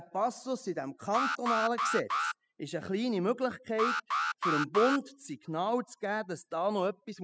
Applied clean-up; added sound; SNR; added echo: classical method spectral subtraction.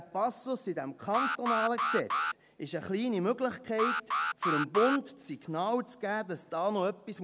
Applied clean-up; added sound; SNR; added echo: none; Alarm; 0 dB; none.